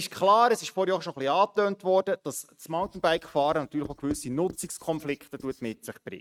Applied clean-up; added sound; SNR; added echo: neural mask model RNNoise.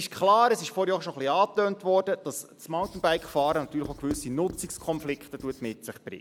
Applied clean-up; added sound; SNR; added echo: none; Writing; 18 dB; none.